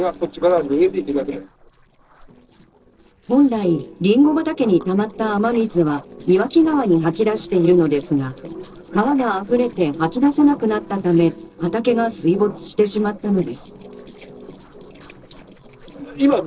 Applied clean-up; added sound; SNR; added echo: neural separator model SepFormer DNS4.